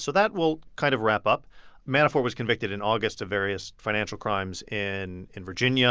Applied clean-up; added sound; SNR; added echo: none; none; none; none.